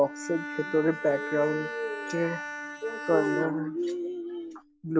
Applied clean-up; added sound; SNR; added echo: none; Bowed string instrument; 9 dB; none.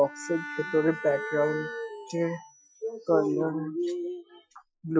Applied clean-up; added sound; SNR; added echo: classical method Wiener filter.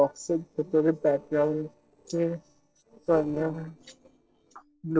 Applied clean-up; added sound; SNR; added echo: neural separator model SepFormer DNS4.